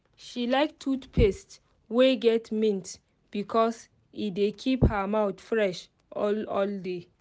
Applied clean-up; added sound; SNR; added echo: none; none; none; none.